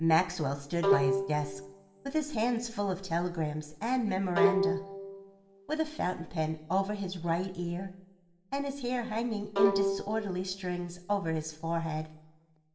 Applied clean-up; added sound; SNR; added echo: none; Bowed string instrument; 2 dB; reverberation time 0.8 s.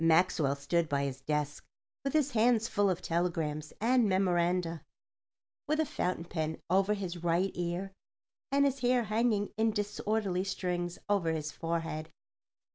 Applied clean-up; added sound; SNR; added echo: none; none; none; none.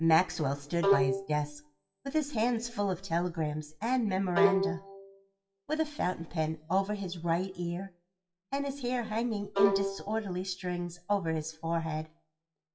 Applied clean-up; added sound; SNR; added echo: classical method WPE with log-MMSE.